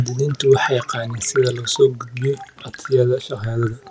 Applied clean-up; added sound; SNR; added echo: none; Raindrop; 17 dB; none.